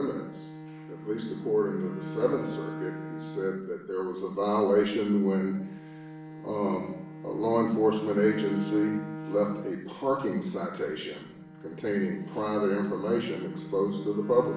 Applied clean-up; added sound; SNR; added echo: none; Bowed string instrument; 12 dB; reverberation time 0.7 s.